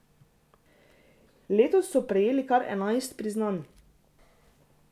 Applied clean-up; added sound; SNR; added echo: none; none; none; none.